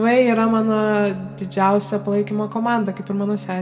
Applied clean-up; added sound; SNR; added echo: none; Bowed string instrument; 18 dB; reverberation time 1.0 s.